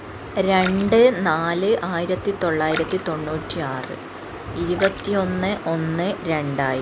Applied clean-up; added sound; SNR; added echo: none; Splash, splatter; 16 dB; none.